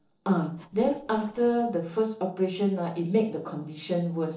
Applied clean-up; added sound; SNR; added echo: neural separator model SepFormer DNS4.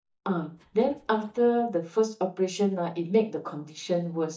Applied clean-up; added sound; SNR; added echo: neural mask model DeepFilterNet 3.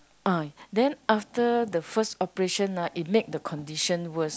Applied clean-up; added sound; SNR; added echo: none; none; none; none.